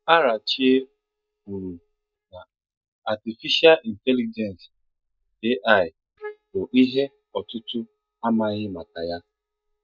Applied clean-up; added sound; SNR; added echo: neural mask model DeepFilterNet 3.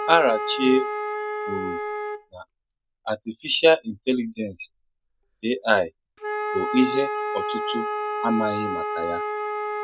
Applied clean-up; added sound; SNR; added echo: none; Wind instrument, woodwind instrument; 4 dB; none.